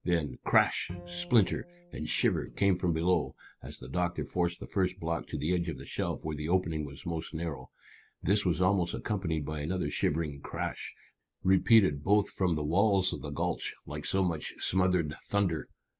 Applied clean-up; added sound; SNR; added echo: none; Bowed string instrument; 18 dB; none.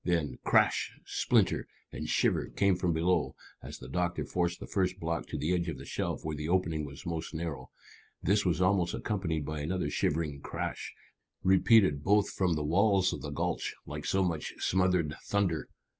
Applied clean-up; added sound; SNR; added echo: none; none; none; none.